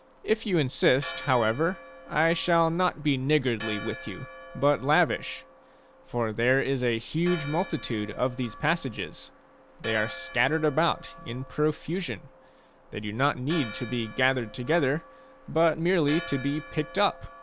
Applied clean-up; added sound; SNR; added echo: none; Church bell; 16 dB; none.